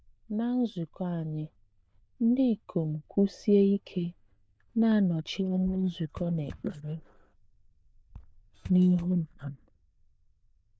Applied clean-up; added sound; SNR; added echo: neural diffusion model UNIVERSE++.